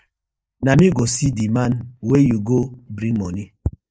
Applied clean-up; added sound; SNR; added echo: neural mask model Resemble Enhance denoiser.